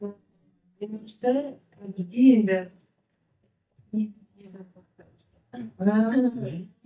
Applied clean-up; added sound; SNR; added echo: neural mask model DeepFilterNet 3.